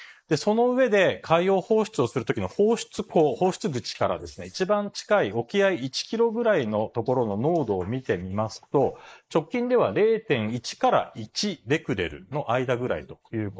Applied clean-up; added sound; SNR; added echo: neural mask model Resemble Enhance denoiser.